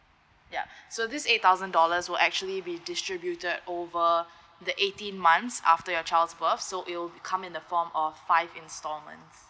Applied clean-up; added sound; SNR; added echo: none; none; none; none.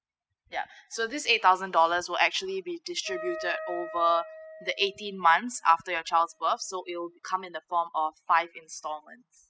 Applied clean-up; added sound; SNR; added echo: classical method spectral subtraction.